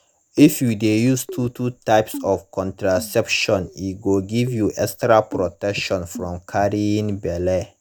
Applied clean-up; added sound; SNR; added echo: none; Keyboard (musical); 18 dB; none.